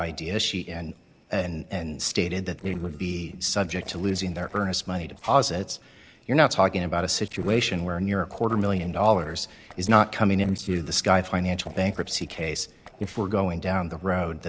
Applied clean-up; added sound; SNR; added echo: neural separator model SepFormer DNS4.